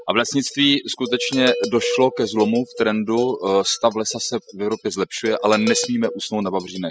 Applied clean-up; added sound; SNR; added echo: classical method spectral subtraction.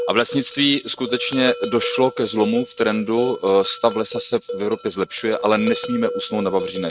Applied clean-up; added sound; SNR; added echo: neural mask model RNNoise.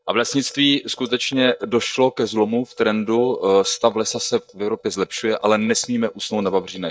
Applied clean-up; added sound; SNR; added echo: neural mask model DeepFilterNet 3.